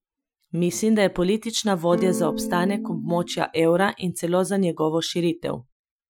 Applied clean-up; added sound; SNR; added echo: classical method Wiener filter.